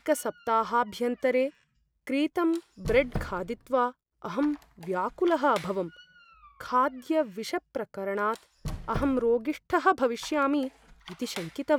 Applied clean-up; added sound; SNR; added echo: none; Squeak; 15 dB; none.